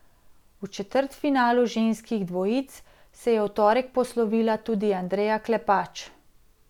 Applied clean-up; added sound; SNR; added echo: none; none; none; none.